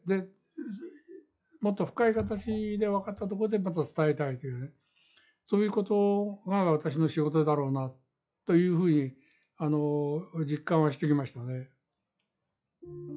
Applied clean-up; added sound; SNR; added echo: classical method log-MMSE.